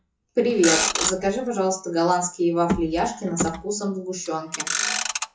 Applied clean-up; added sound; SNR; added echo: classical method WPE with log-MMSE.